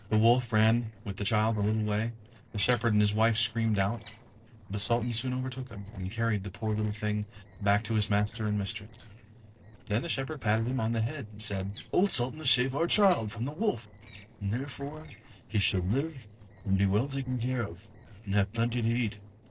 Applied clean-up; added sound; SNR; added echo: neural separator model SepFormer DNS4.